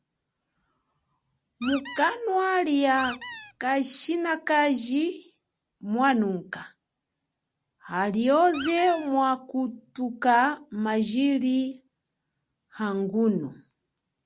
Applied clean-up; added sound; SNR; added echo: none; Squeak; 10 dB; none.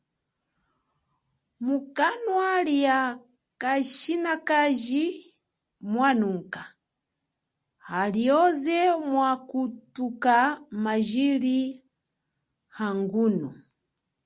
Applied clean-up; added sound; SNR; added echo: none; none; none; none.